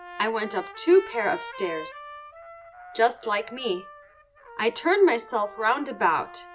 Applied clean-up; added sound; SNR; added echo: none; Trumpet; 16 dB; none.